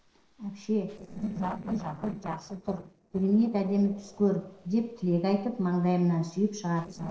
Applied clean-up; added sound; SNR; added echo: neural separator model SepFormer DNS4.